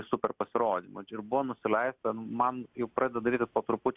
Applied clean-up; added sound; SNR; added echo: none; none; none; none.